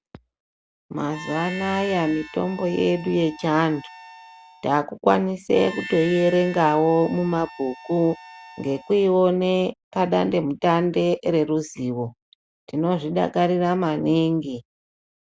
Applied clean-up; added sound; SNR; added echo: none; Harmonica; 16 dB; none.